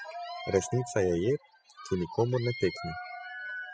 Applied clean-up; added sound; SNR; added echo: classical method spectral subtraction.